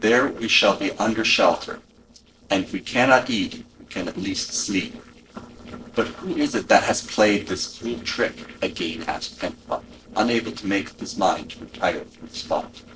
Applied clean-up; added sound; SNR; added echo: neural separator model SepFormer DNS4.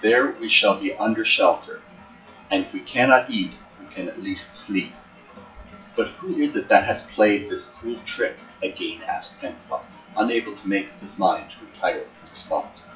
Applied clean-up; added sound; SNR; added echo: classical method WPE with log-MMSE.